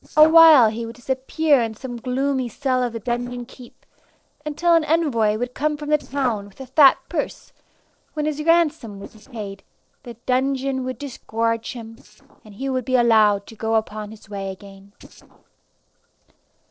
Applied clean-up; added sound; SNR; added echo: neural separator model SepFormer DNS4.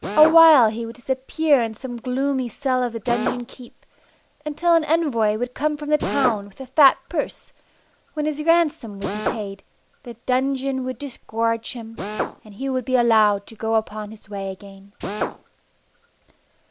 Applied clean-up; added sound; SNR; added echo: none; Drill; 11 dB; none.